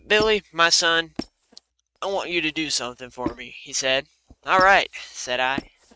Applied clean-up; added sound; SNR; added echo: neural mask model RNNoise.